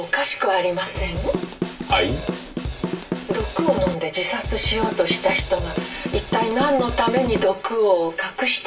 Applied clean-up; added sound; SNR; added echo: none; Drum / Drum kit; 4 dB; reverberation time 0.1 s.